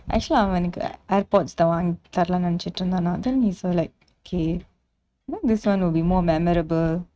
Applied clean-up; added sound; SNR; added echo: neural mask model RNNoise.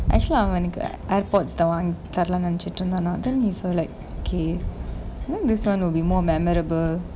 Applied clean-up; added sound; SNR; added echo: none; Bass guitar; 18 dB; none.